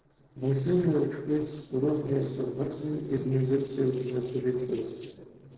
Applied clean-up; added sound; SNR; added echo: neural separator model SepFormer DNS4.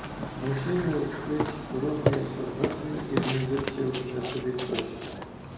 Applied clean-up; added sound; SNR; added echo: none; Burping, eructation; 2 dB; reverberation time 1.0 s.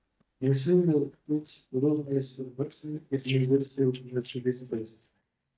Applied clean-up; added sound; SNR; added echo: neural mask model DeepFilterNet 3.